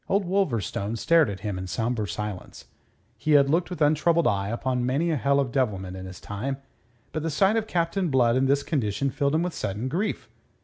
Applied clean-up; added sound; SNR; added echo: none; none; none; none.